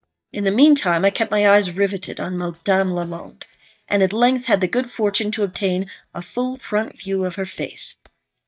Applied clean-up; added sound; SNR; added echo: neural mask model DeepFilterNet 3.